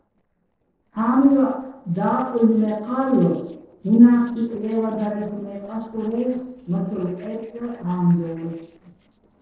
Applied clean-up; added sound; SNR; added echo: neural separator model SepFormer DNS4.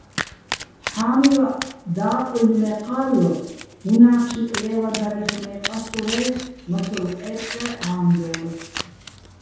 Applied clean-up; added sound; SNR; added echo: none; Domestic sounds, home sounds; 12 dB; reverberation time 0.9 s.